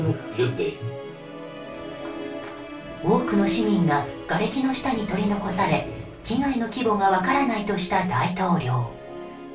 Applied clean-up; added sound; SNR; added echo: none; Musical instrument; 9 dB; reverberation time 0.2 s.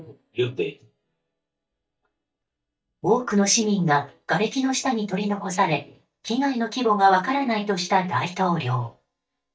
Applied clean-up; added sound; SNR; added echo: neural mask model DeepFilterNet 3.